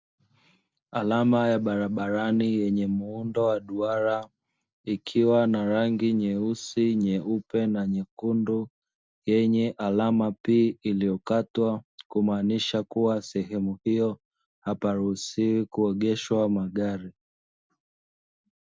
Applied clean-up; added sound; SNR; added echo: none; none; none; none.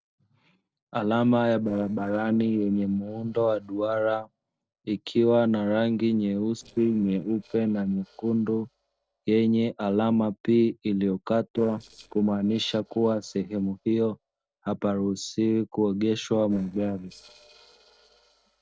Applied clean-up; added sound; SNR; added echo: neural separator model SepFormer DNS4.